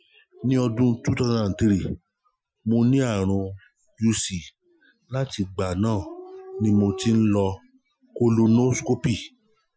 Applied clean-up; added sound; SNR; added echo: classical method Wiener filter.